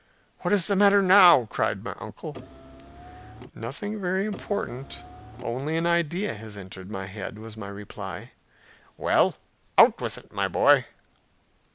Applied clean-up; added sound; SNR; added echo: none; Car; 16 dB; none.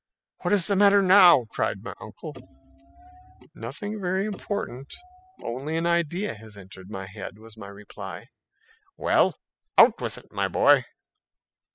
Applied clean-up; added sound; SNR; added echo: classical method spectral subtraction.